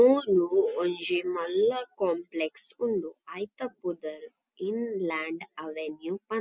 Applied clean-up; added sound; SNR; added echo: none; none; none; none.